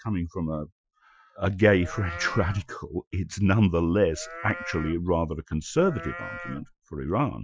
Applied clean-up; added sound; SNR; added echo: classical method Wiener filter.